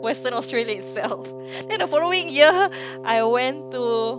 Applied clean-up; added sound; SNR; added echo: none; Wind instrument, woodwind instrument; 13 dB; none.